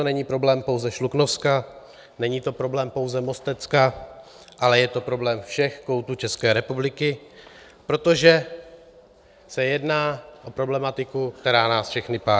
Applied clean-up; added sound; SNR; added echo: none; none; none; none.